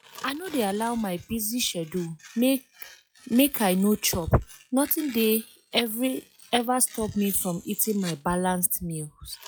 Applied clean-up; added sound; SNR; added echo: classical method log-MMSE.